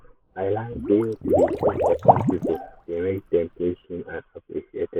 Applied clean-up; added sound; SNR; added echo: neural mask model Resemble Enhance denoiser.